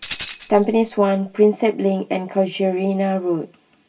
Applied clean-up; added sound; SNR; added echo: none; Tambourine; 16 dB; reverberation time 0.2 s.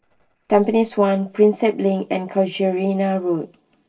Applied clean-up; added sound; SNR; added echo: neural separator model SepFormer DNS4.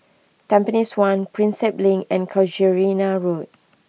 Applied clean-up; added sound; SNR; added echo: none; none; none; none.